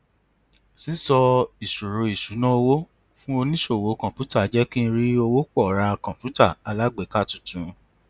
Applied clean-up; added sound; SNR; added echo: none; none; none; none.